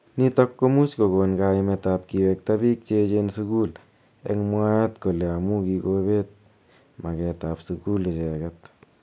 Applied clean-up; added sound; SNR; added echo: none; none; none; none.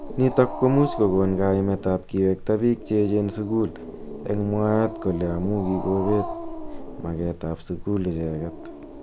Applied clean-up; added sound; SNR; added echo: none; Growling; 10 dB; none.